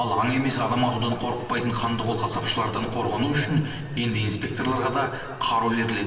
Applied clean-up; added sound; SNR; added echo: none; Ocean; 20 dB; reverberation time 2.3 s.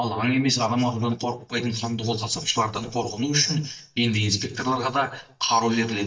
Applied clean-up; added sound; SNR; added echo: neural mask model DeepFilterNet 3.